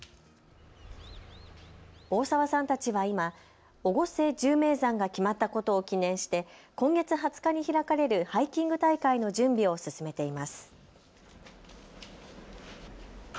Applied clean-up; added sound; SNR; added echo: none; none; none; none.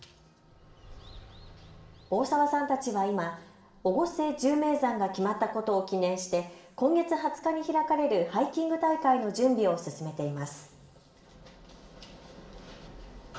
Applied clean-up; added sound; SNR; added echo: none; none; none; reverberation time 0.9 s.